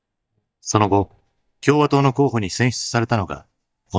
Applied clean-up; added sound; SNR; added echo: neural mask model DeepFilterNet 3.